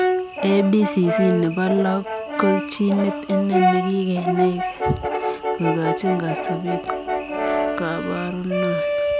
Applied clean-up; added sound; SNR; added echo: none; Brass instrument; 1 dB; none.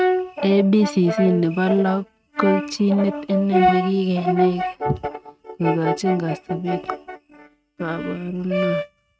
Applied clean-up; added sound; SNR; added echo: neural mask model RNNoise.